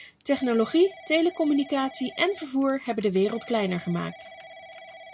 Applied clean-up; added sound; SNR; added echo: none; Telephone / Typing; 19 dB; none.